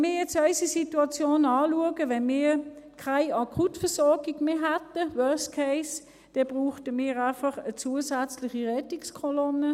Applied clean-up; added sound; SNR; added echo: none; none; none; none.